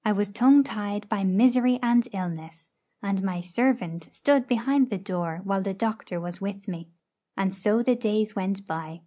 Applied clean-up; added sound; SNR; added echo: none; none; none; none.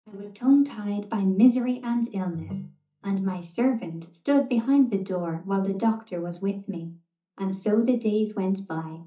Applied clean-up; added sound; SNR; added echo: neural mask model DeepFilterNet 3.